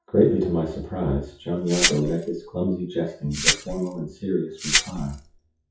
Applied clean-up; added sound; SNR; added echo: classical method WPE with log-MMSE.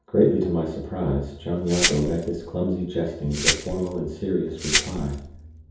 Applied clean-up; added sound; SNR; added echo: none; Glass; 4 dB; reverberation time 0.7 s.